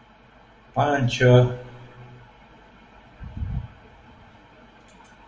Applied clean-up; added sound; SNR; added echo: none; none; none; reverberation time 0.4 s.